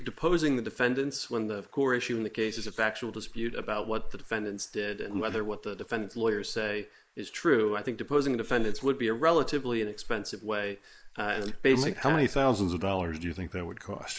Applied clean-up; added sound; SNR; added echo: neural mask model Resemble Enhance denoiser.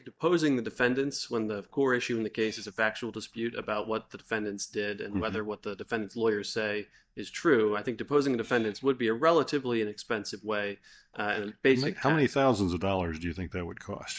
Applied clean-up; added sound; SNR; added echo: neural mask model DeepFilterNet 3.